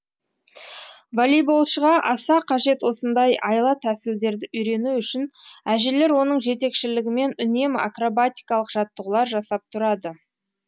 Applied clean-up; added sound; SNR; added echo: none; none; none; none.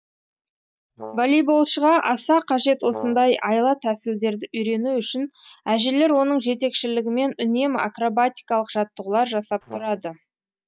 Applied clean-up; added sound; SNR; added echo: neural mask model DeepFilterNet 3.